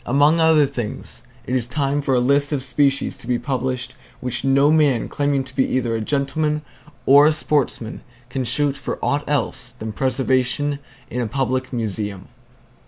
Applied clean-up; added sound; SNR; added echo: none; none; none; none.